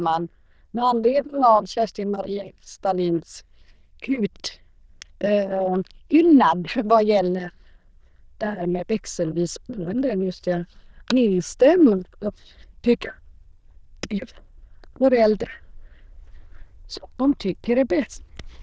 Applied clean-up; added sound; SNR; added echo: neural diffusion model UNIVERSE++.